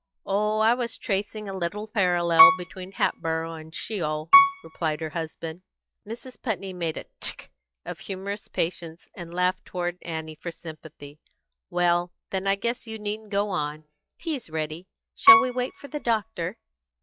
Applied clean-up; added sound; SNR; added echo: classical method log-MMSE.